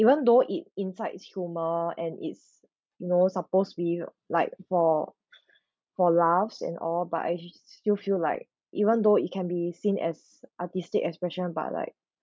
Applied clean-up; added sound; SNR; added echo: none; none; none; none.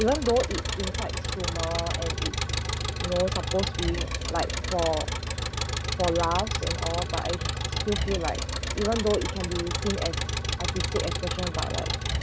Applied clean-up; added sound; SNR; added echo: none; Engine; -1 dB; none.